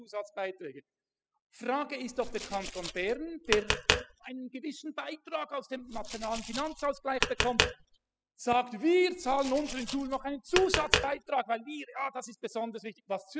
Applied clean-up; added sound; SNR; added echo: classical method spectral subtraction.